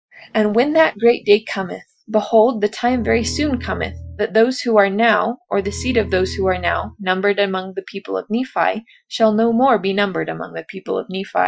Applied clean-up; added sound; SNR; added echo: classical method Wiener filter.